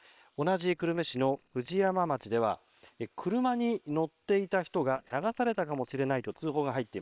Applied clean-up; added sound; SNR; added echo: neural separator model SepFormer WHAM!.